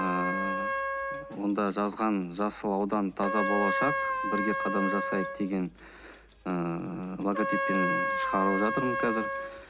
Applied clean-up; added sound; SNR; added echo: none; Trumpet; 1 dB; none.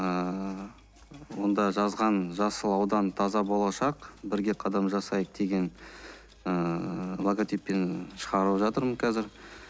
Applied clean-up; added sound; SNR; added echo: none; none; none; none.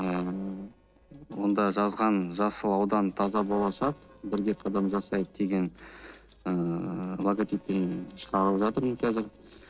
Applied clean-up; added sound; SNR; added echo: neural separator model SepFormer DNS4.